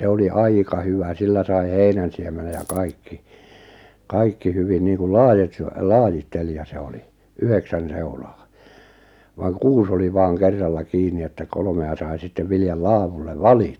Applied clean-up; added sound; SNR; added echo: none; Coin (dropping); 18 dB; none.